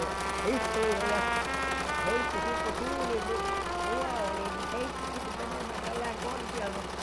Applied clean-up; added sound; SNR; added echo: none; Engine / Mechanisms + Trumpet; -4 dB; none.